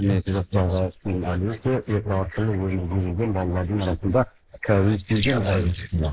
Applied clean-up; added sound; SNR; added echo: neural mask model Resemble Enhance denoiser.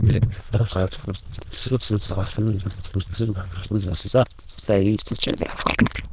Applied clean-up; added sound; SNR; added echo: neural diffusion model UNIVERSE++.